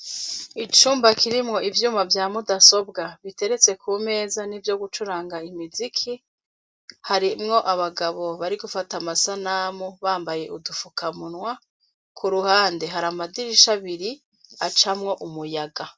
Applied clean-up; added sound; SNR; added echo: none; none; none; none.